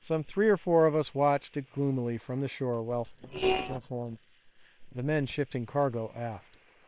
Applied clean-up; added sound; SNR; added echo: neural separator model SepFormer WHAM!.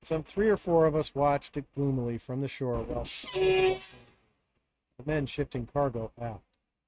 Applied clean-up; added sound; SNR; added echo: neural mask model RNNoise.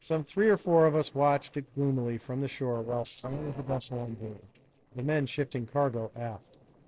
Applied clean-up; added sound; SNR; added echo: neural separator model SepFormer DNS4.